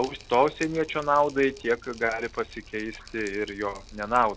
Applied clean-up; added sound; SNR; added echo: none; Drip; 20 dB; none.